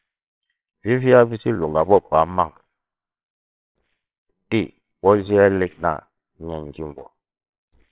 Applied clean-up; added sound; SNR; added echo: neural separator model SepFormer WHAMR!.